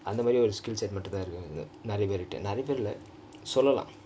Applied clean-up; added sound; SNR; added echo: none; none; none; none.